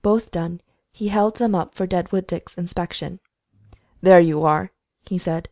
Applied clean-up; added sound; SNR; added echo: none; none; none; none.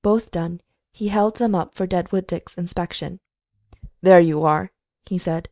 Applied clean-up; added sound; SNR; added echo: neural mask model DeepFilterNet 3.